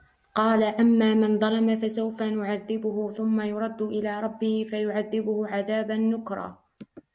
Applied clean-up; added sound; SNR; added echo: none; none; none; none.